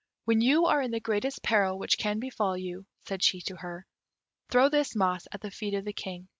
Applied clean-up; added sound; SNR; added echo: none; none; none; none.